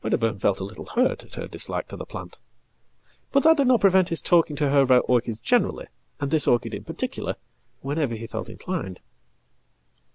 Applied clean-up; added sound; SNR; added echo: none; none; none; none.